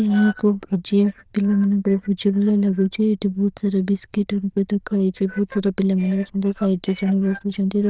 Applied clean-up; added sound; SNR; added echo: neural diffusion model UNIVERSE++.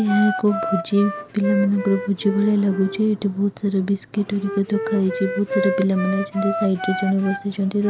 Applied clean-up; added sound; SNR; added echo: none; Wind instrument, woodwind instrument; 8 dB; none.